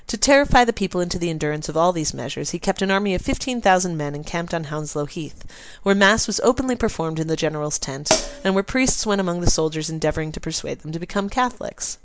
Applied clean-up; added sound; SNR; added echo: none; Hi-hat; 1 dB; none.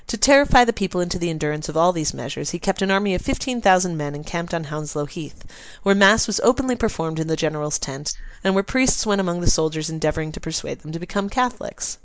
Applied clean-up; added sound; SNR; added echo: neural mask model Resemble Enhance denoiser.